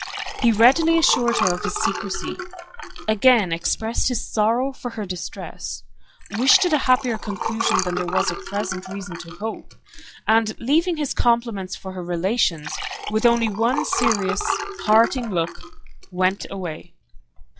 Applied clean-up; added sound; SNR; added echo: classical method log-MMSE.